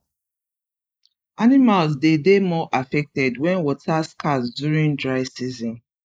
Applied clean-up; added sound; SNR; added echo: neural mask model Resemble Enhance denoiser.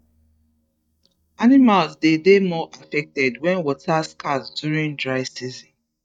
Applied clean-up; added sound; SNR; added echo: neural mask model DeepFilterNet 3.